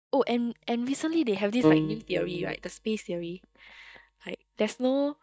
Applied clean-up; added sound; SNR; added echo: neural mask model DeepFilterNet 3.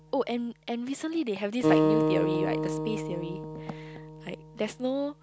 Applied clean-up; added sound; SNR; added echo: none; Acoustic guitar; -2 dB; none.